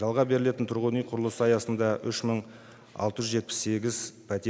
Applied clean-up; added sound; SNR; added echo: none; none; none; none.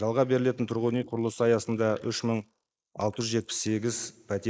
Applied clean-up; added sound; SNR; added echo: neural mask model Resemble Enhance denoiser.